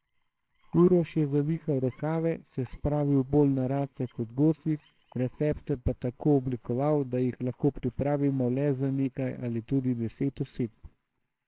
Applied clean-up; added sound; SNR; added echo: neural separator model SepFormer WHAMR!.